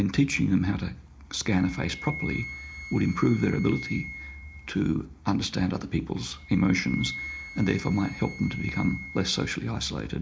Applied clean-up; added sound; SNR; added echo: none; Wind instrument, woodwind instrument; 14 dB; reverberation time 0.4 s.